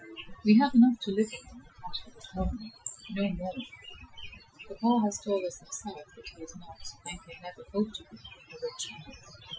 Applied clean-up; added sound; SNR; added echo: classical method Wiener filter.